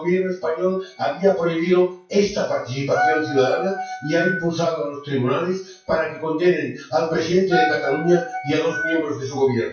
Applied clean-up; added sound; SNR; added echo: classical method WPE with log-MMSE.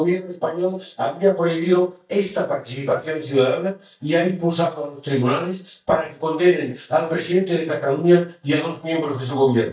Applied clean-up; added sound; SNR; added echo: neural mask model DeepFilterNet 3.